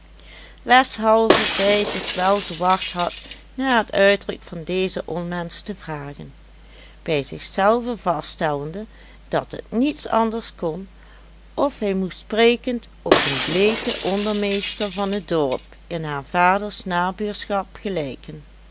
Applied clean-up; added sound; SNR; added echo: none; Shatter; 2 dB; none.